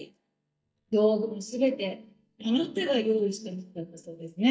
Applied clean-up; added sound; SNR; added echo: neural mask model DeepFilterNet 3.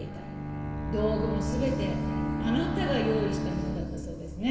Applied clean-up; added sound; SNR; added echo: none; Bowed string instrument; 2 dB; reverberation time 2.2 s.